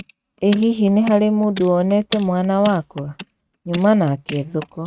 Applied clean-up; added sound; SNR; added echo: neural mask model RNNoise.